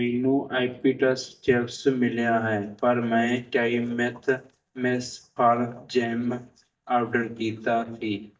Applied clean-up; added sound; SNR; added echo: neural mask model DeepFilterNet 3.